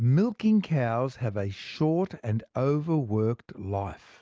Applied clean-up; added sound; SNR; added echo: none; none; none; none.